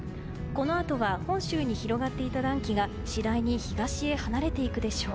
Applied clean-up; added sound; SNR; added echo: none; Aircraft; 5 dB; none.